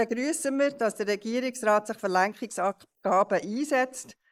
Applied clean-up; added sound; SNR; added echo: neural mask model Resemble Enhance denoiser.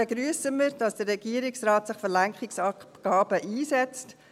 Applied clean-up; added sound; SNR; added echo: none; none; none; none.